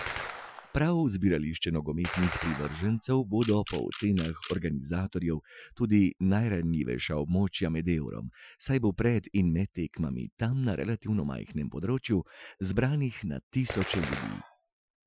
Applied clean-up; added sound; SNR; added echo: classical method Wiener filter.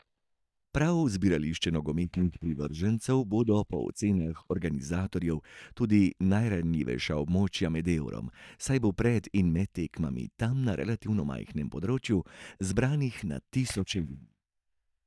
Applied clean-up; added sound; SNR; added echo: neural mask model DeepFilterNet 3.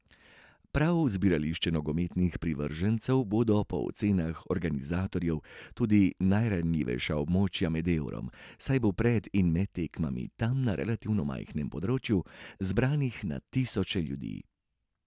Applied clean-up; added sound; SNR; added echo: none; none; none; none.